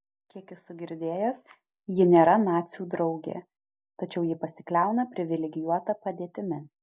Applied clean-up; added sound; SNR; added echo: none; none; none; none.